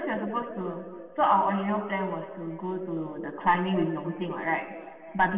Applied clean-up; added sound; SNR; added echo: none; Dishes, pots, and pans; 18 dB; reverberation time 2.3 s.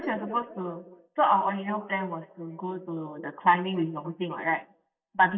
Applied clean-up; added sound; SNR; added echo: neural mask model DeepFilterNet 3.